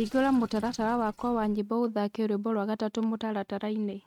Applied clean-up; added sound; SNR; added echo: neural mask model RNNoise.